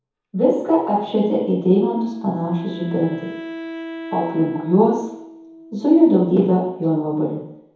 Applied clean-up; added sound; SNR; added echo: none; Wind instrument, woodwind instrument; 16 dB; reverberation time 1.9 s.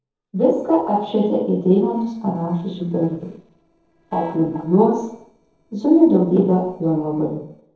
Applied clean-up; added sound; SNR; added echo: neural separator model SepFormer DNS4.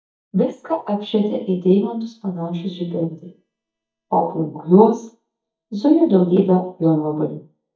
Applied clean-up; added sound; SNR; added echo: neural mask model DeepFilterNet 3.